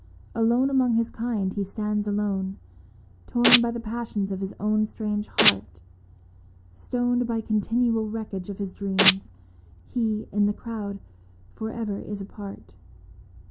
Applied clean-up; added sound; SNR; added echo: none; Domestic sounds, home sounds; -5 dB; none.